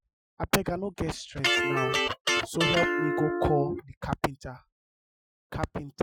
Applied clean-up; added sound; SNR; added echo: classical method Wiener filter.